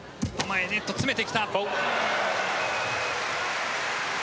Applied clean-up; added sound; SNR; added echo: none; none; none; none.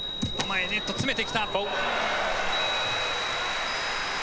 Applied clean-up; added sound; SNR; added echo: none; Chime; 5 dB; none.